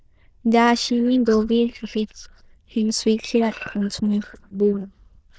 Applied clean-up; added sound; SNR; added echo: neural diffusion model UNIVERSE++.